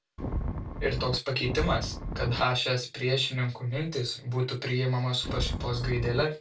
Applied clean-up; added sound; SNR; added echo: none; Wind; 3 dB; reverberation time 0.2 s.